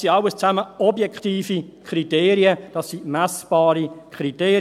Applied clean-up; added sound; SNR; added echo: none; none; none; none.